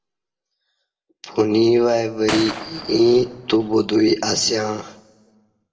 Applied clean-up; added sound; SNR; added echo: none; Gunshot, gunfire; 12 dB; reverberation time 0.6 s.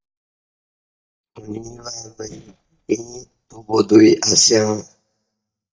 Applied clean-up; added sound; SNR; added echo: neural mask model DeepFilterNet 3.